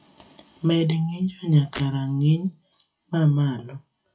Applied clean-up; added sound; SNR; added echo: classical method WPE with log-MMSE.